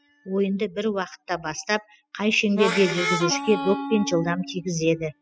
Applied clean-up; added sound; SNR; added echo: classical method spectral subtraction.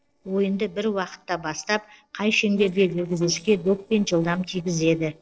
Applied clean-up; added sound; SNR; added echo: neural separator model SepFormer DNS4.